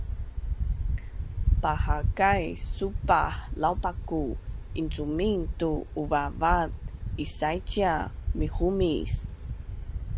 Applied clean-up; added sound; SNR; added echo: none; none; none; none.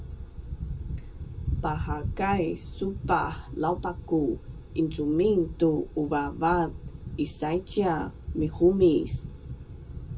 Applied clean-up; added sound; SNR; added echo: none; none; none; reverberation time 0.2 s.